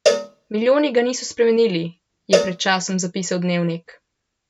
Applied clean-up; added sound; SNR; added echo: none; Cowbell; 5 dB; none.